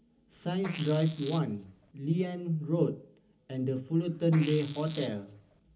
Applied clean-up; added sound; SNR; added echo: none; Fart; 17 dB; reverberation time 0.4 s.